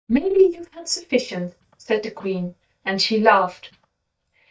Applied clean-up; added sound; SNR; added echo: neural mask model DeepFilterNet 3.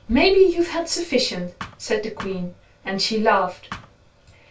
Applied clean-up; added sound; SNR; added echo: none; Thump, thud; 16 dB; reverberation time 0.2 s.